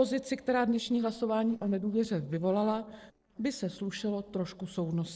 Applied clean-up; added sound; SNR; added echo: neural separator model SepFormer DNS4.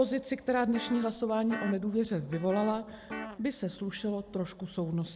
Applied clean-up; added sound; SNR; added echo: none; Guitar; 12 dB; none.